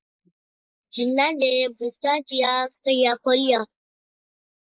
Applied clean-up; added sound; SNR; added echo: neural mask model Resemble Enhance denoiser.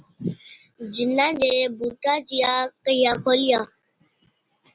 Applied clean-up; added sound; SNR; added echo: none; none; none; none.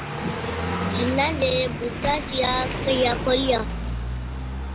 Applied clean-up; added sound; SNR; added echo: none; Waves, surf + Car passing by; 2 dB; none.